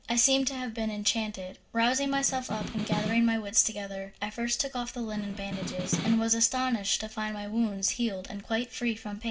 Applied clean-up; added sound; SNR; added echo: none; Snare drum; 6 dB; reverberation time 0.3 s.